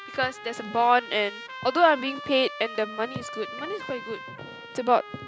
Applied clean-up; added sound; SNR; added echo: none; Trumpet; 13 dB; none.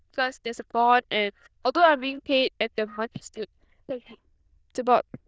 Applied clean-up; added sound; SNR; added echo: neural diffusion model UNIVERSE++.